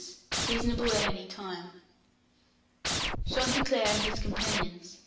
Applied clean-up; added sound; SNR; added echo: none; Scratching (performance technique); -4 dB; reverberation time 0.8 s.